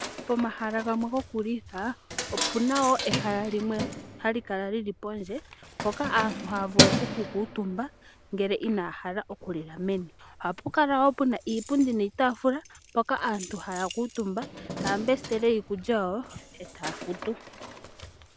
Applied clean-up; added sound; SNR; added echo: none; Keys jangling; 5 dB; none.